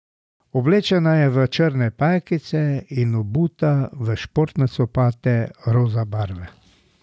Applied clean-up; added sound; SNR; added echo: none; none; none; none.